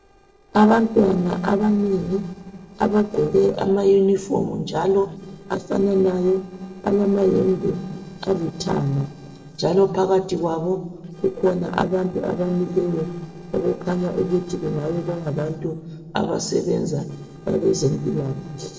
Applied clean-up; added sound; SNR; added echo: neural separator model SepFormer DNS4.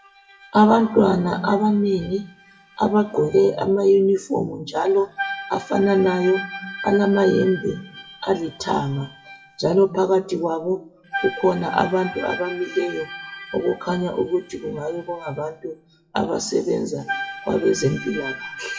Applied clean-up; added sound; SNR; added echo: classical method WPE with log-MMSE.